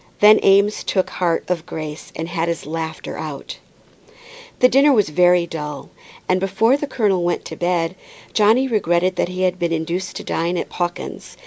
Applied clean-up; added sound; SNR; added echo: none; none; none; none.